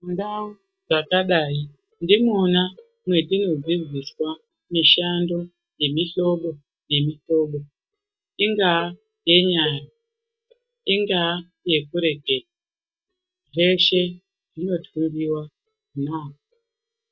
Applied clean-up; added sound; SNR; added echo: neural mask model DeepFilterNet 3.